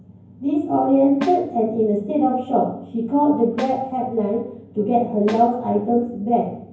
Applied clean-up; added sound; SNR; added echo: none; Snare drum; 17 dB; reverberation time 0.9 s.